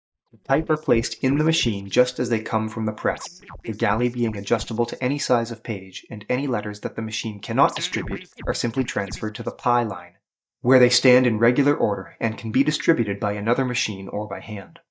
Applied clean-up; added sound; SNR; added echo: neural mask model DeepFilterNet 3.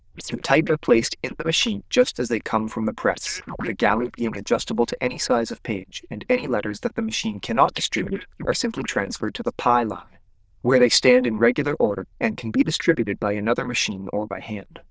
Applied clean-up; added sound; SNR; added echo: neural diffusion model UNIVERSE++.